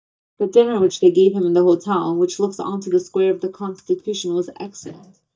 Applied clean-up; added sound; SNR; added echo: neural mask model DeepFilterNet 3.